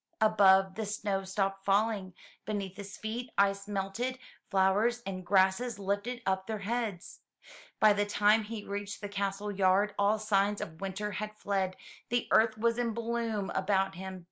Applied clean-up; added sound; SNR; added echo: none; none; none; none.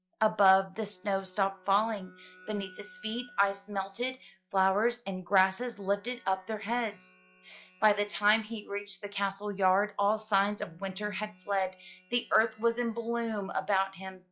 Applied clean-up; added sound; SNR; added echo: classical method log-MMSE.